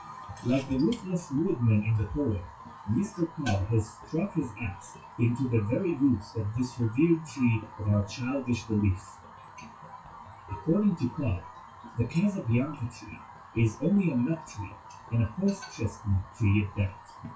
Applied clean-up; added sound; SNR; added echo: classical method WPE with log-MMSE.